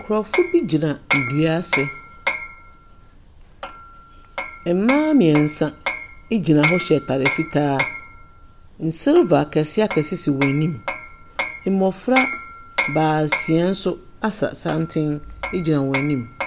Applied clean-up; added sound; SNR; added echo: none; Hammer; 8 dB; none.